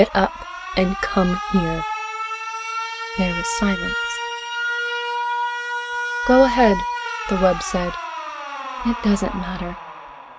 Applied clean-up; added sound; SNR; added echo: none; Alarm; 4 dB; none.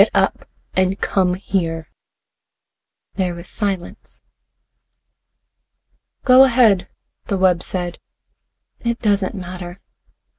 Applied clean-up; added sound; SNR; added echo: none; none; none; none.